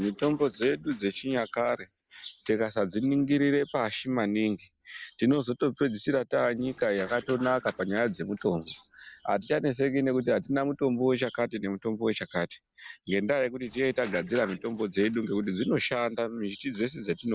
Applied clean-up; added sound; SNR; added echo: neural mask model Resemble Enhance denoiser.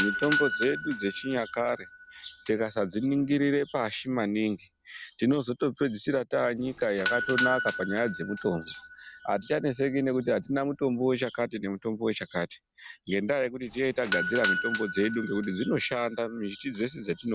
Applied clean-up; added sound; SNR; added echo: none; Doorbell; 8 dB; none.